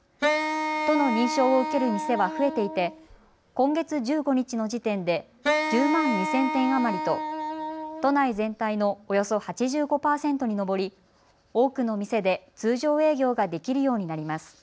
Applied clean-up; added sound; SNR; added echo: none; Wind instrument, woodwind instrument; 3 dB; none.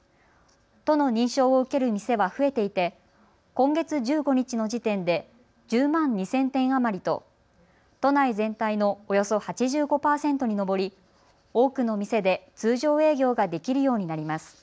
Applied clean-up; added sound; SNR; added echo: none; none; none; none.